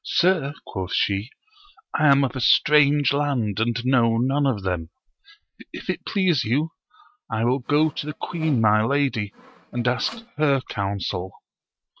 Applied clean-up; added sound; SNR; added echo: neural mask model RNNoise.